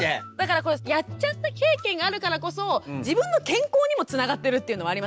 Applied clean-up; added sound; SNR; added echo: none; none; none; none.